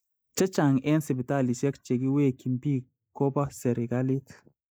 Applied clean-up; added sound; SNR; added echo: neural mask model Resemble Enhance denoiser.